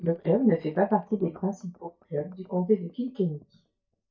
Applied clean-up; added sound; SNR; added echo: neural mask model DeepFilterNet 3.